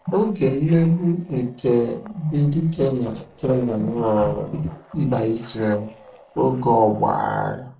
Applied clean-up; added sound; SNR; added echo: neural separator model SepFormer DNS4.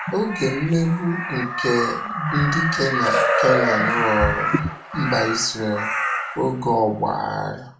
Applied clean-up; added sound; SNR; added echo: none; Crow; 1 dB; reverberation time 0.3 s.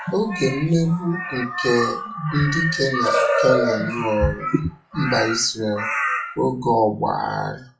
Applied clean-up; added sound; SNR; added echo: classical method WPE with log-MMSE.